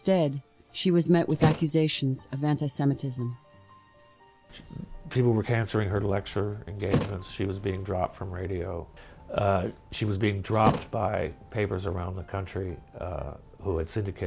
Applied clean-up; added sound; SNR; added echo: none; Thump, thud; 6 dB; none.